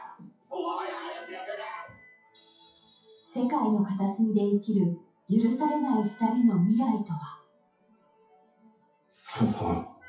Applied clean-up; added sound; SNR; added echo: classical method WPE with log-MMSE.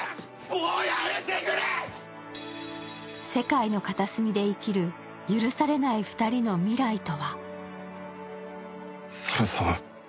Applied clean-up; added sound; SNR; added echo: none; none; none; none.